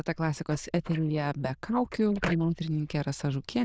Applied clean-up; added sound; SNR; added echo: neural diffusion model UNIVERSE++.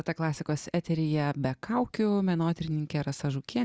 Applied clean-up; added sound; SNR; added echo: none; none; none; none.